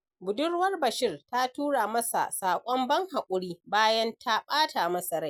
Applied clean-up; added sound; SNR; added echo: none; none; none; none.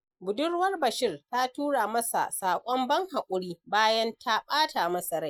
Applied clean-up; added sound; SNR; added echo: neural mask model Resemble Enhance denoiser.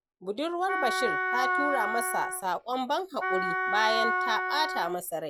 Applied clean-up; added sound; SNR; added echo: none; Wind instrument, woodwind instrument; -1 dB; none.